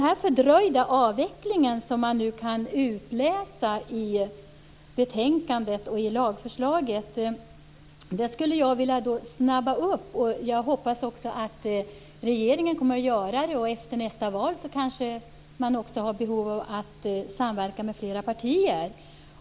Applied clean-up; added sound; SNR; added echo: none; none; none; none.